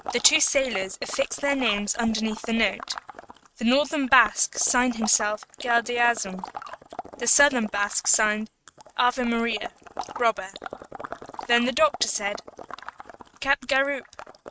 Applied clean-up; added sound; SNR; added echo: neural mask model RNNoise.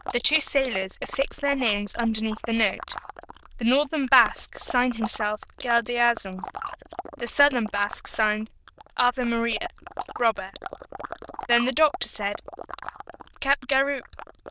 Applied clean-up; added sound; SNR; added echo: neural diffusion model UNIVERSE++.